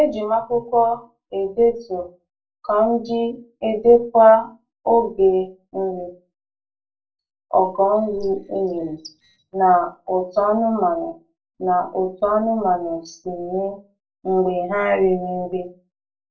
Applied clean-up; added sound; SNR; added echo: neural separator model SepFormer DNS4.